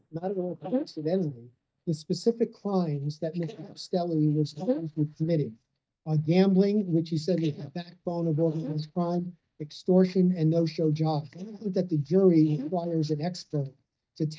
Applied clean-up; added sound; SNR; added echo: neural mask model DeepFilterNet 3.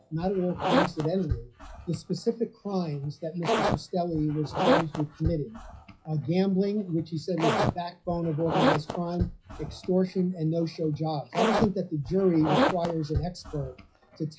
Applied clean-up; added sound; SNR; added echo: classical method WPE with log-MMSE.